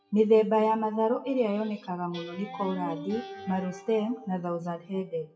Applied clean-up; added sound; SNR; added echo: classical method WPE with log-MMSE.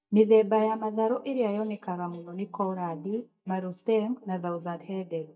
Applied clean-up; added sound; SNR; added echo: neural mask model DeepFilterNet 3.